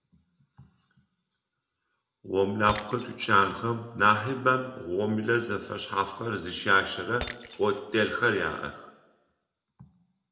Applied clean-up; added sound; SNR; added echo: none; Shatter; 18 dB; reverberation time 0.6 s.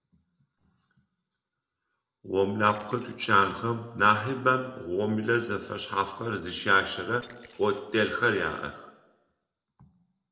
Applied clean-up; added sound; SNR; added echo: neural separator model SepFormer DNS4.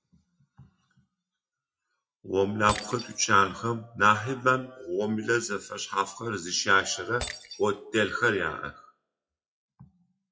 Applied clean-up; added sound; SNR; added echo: classical method WPE with log-MMSE.